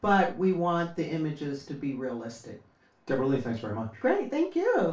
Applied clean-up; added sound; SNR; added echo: none; none; none; reverberation time 0.3 s.